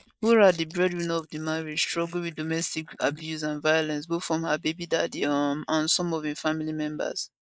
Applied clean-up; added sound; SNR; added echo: neural mask model Resemble Enhance denoiser.